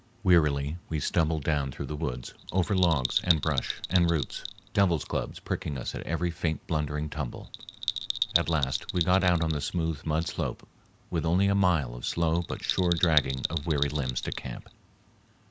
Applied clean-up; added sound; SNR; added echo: none; Bell; 7 dB; none.